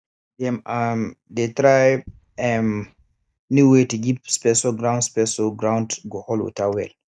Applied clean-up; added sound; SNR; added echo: neural mask model DeepFilterNet 3.